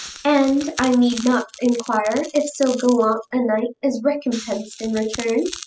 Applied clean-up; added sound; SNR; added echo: classical method spectral subtraction.